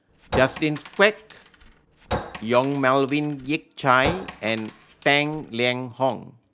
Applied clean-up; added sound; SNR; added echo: none; Chink, clink; 11 dB; none.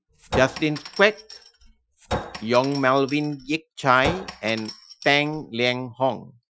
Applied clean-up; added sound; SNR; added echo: classical method Wiener filter.